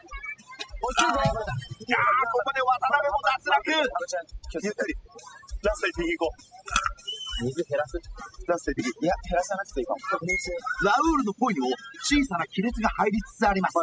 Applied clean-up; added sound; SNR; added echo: classical method spectral subtraction.